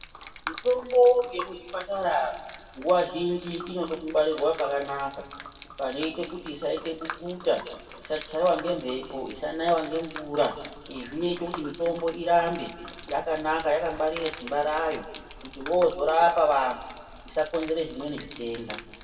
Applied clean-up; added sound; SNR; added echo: none; Gurgling / Liquid; 13 dB; reverberation time 1.1 s.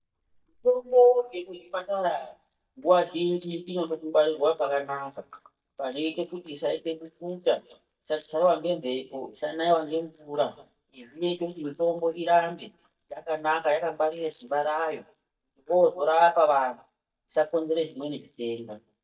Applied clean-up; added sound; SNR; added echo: neural mask model DeepFilterNet 3.